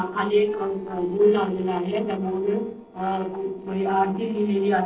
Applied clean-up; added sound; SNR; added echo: neural separator model SepFormer DNS4.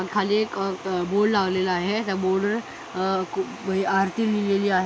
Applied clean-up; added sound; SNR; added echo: none; none; none; none.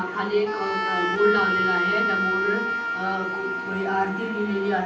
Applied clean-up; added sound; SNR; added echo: none; Wind instrument, woodwind instrument; 1 dB; reverberation time 0.6 s.